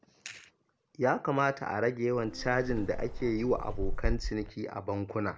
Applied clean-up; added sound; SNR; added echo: none; Insect; 2 dB; none.